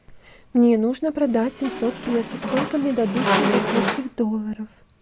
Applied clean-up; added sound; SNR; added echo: none; Squeak; 2 dB; none.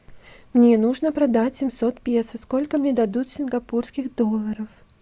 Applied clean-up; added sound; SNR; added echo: none; none; none; none.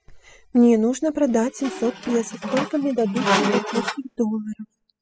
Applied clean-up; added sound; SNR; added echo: classical method spectral subtraction.